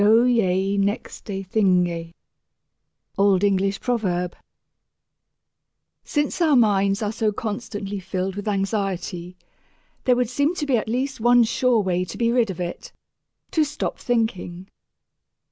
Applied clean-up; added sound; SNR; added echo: none; none; none; none.